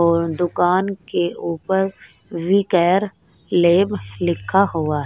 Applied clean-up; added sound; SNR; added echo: none; none; none; none.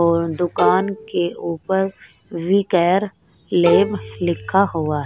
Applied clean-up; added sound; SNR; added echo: none; Bowed string instrument; 6 dB; none.